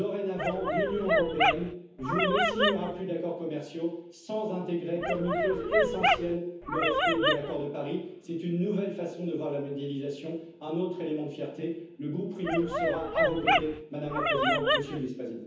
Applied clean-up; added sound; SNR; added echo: none; Dog; -4 dB; reverberation time 0.7 s.